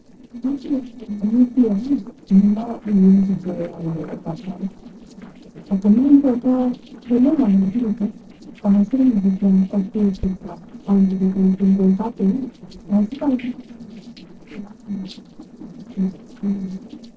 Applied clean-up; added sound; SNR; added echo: neural separator model SepFormer DNS4.